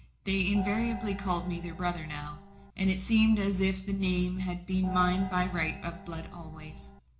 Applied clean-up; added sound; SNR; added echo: none; Gong; 13 dB; reverberation time 0.4 s.